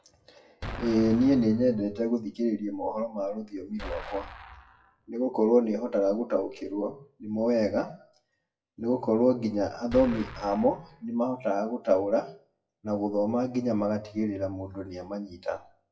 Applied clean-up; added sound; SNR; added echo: classical method WPE with log-MMSE.